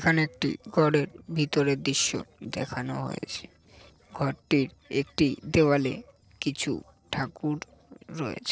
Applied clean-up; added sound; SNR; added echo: neural separator model SepFormer DNS4.